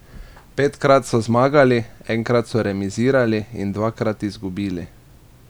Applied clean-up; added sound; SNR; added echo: none; none; none; none.